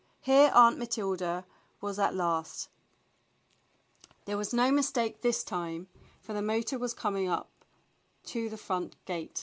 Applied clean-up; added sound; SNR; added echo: none; none; none; none.